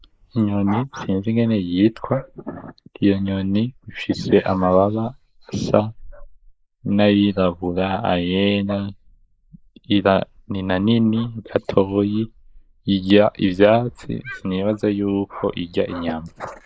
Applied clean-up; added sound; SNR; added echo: neural mask model Resemble Enhance denoiser.